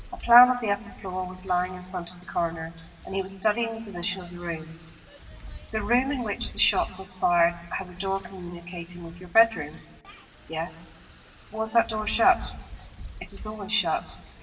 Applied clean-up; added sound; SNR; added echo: none; Wind; 16 dB; reverberation time 1.1 s.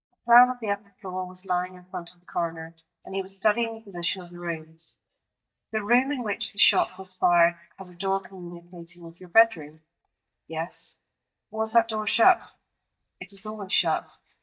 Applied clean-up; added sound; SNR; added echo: neural mask model DeepFilterNet 3.